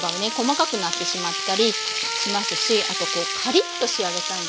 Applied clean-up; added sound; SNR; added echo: none; Trumpet; 11 dB; none.